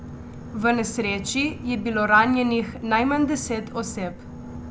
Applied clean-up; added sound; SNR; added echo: none; Boat, Water vehicle; 13 dB; none.